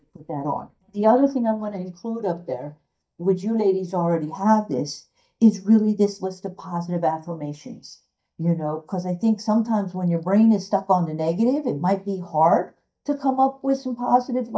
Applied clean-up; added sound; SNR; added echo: neural mask model DeepFilterNet 3.